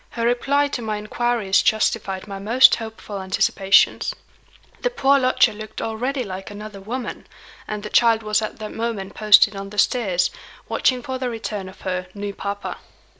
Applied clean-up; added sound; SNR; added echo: none; none; none; none.